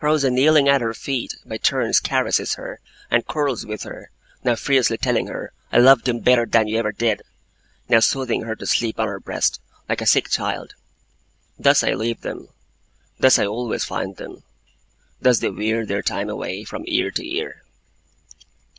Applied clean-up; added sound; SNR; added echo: none; none; none; none.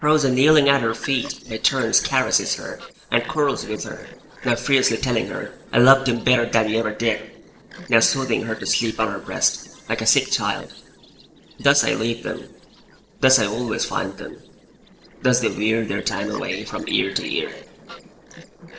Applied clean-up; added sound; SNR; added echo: neural separator model SepFormer DNS4.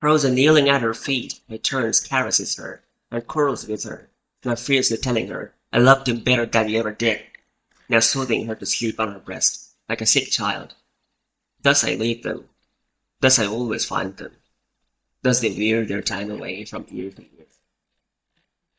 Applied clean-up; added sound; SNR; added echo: neural mask model DeepFilterNet 3.